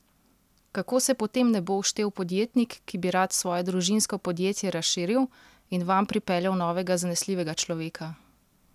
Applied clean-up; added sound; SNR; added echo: none; none; none; none.